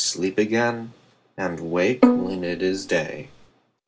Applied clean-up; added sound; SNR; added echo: none; Bowed string instrument; -2 dB; none.